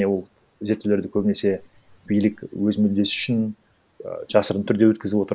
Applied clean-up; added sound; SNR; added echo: none; none; none; none.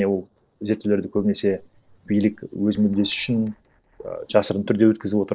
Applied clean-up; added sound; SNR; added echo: neural separator model SepFormer DNS4.